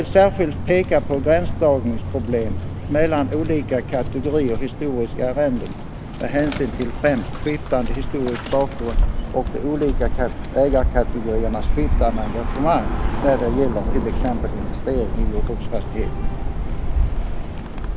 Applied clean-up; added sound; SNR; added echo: none; Bird; 0 dB; none.